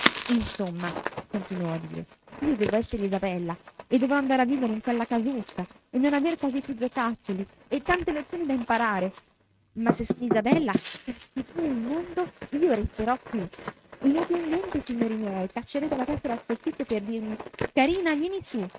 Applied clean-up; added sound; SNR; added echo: neural mask model RNNoise.